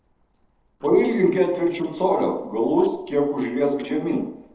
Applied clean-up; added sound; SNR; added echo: neural separator model SepFormer DNS4.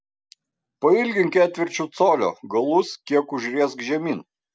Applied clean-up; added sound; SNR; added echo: none; none; none; none.